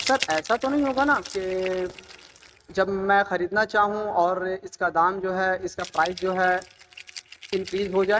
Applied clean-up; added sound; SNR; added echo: neural mask model RNNoise.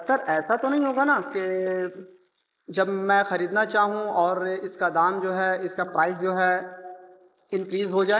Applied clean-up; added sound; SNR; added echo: neural mask model Resemble Enhance denoiser.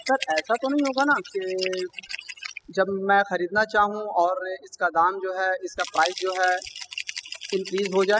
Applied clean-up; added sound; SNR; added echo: classical method spectral subtraction.